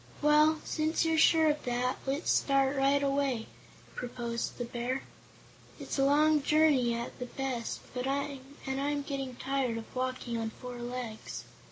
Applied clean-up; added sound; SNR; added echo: none; none; none; none.